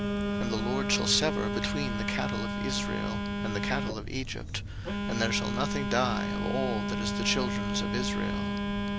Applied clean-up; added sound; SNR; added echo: none; Telephone; -2 dB; none.